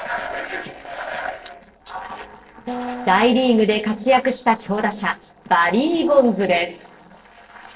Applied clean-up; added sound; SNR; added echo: neural separator model SepFormer DNS4.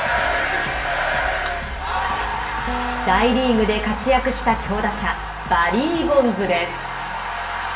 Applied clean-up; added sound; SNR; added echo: none; Acoustic guitar; 16 dB; reverberation time 1.1 s.